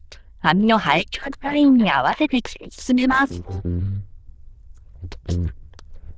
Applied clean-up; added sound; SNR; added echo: neural diffusion model UNIVERSE++.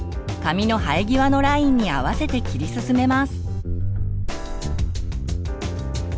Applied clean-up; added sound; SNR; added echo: none; Wind; 6 dB; none.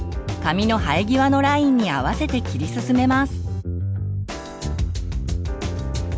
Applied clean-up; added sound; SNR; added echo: none; none; none; none.